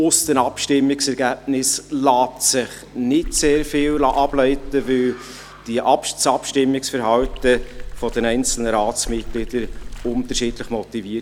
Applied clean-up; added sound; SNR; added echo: none; Water / Splash, splatter; 9 dB; none.